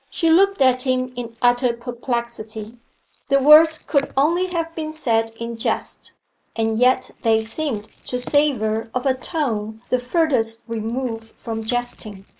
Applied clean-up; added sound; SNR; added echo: neural mask model Resemble Enhance denoiser.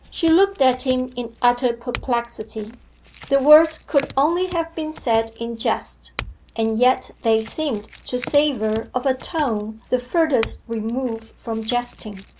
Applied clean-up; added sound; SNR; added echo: none; Chink, clink / Domestic sounds, home sounds; 18 dB; none.